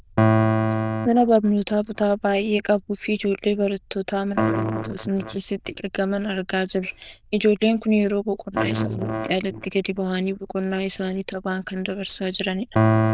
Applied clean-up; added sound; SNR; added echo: neural diffusion model UNIVERSE++.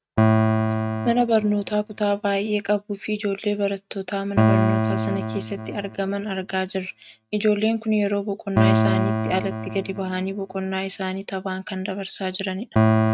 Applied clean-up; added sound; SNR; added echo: neural mask model RNNoise.